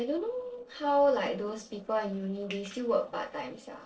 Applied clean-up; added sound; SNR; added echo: neural separator model SepFormer DNS4.